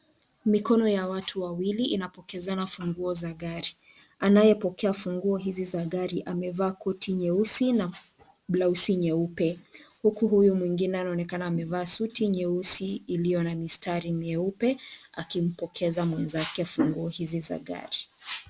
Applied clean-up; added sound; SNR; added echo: none; none; none; none.